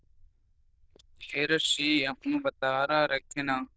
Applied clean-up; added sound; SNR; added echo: neural diffusion model UNIVERSE++.